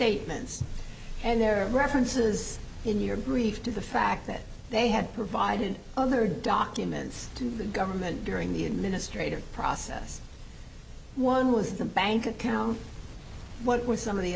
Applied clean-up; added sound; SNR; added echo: none; Boom; 18 dB; none.